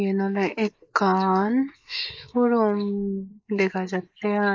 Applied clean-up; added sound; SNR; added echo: neural mask model Resemble Enhance denoiser.